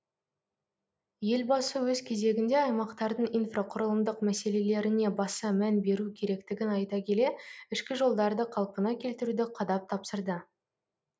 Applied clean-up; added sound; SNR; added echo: none; none; none; none.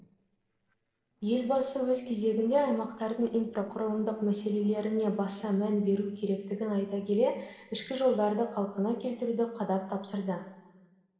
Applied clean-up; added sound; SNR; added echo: neural separator model SepFormer DNS4.